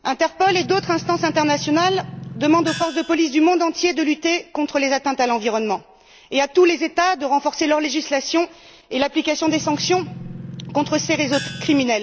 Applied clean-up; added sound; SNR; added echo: none; Gong + Engine; 12 dB; none.